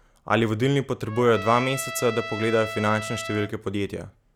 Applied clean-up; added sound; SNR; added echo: none; Trumpet; 10 dB; none.